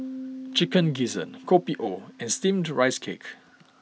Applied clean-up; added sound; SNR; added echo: none; Piano; 15 dB; none.